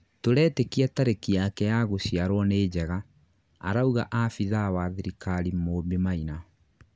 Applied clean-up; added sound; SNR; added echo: none; none; none; none.